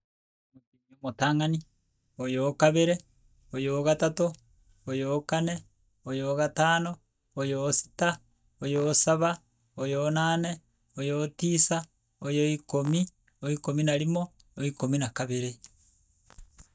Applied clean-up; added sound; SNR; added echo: neural mask model DeepFilterNet 3.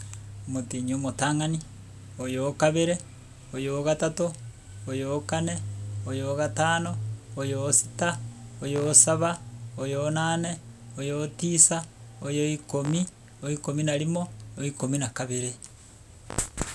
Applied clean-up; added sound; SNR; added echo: none; Fart; 15 dB; none.